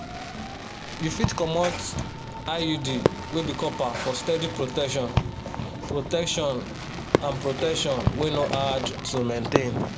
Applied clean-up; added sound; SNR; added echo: none; Run / Train + Fireworks; 2 dB; none.